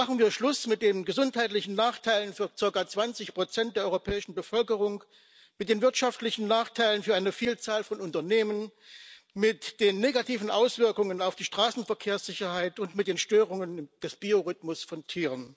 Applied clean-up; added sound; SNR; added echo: none; none; none; none.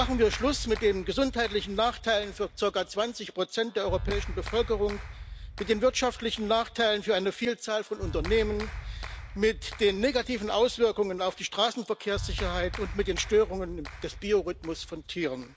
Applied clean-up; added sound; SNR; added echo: none; Clapping; 10 dB; none.